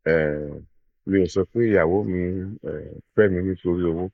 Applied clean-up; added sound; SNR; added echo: neural mask model Resemble Enhance denoiser.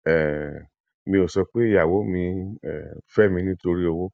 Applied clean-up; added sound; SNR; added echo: none; none; none; none.